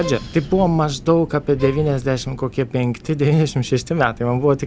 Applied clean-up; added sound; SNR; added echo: none; Bowed string instrument + Wind; 15 dB; none.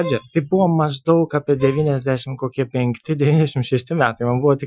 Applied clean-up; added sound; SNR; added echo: classical method Wiener filter.